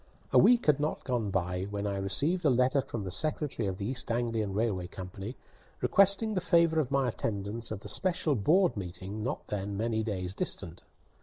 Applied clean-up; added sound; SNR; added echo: neural mask model Resemble Enhance denoiser.